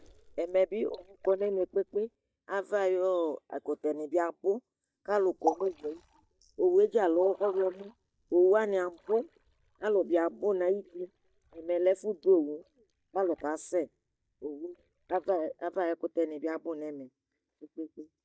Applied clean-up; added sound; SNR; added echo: neural mask model DeepFilterNet 3.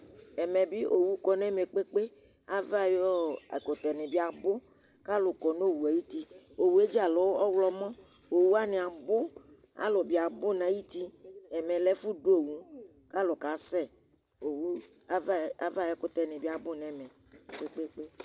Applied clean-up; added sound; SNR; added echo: none; none; none; none.